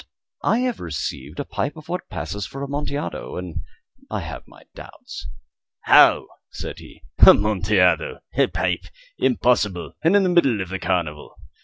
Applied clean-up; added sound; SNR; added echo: none; none; none; none.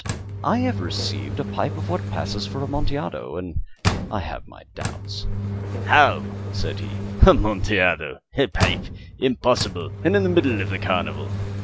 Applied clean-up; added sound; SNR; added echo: none; Engine; 5 dB; none.